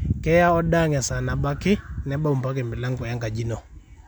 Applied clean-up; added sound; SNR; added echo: none; none; none; none.